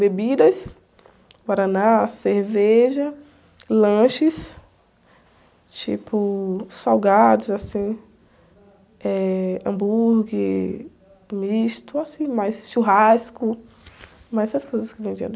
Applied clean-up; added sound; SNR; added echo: none; none; none; none.